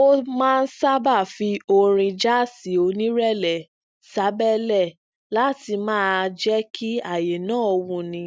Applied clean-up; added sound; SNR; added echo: none; none; none; none.